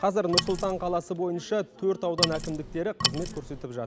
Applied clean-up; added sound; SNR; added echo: none; Wood; 2 dB; none.